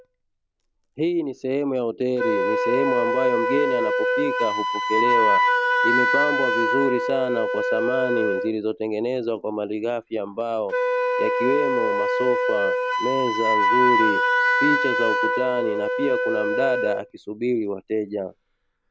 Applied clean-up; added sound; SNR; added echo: none; Wind instrument, woodwind instrument; -2 dB; none.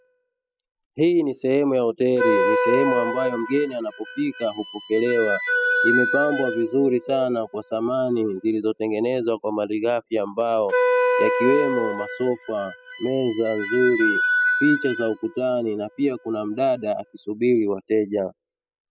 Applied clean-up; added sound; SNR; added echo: classical method spectral subtraction.